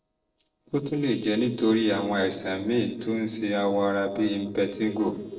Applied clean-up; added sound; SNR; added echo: neural separator model SepFormer DNS4.